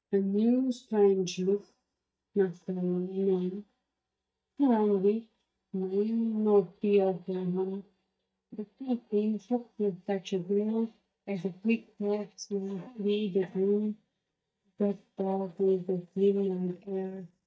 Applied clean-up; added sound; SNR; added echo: neural mask model DeepFilterNet 3.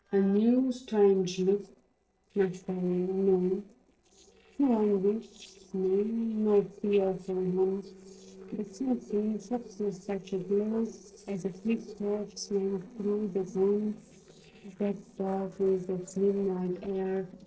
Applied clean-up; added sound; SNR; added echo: neural separator model SepFormer DNS4.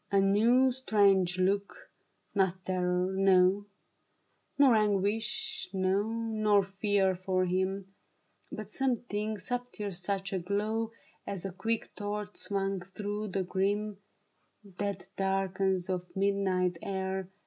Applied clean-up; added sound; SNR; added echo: none; none; none; none.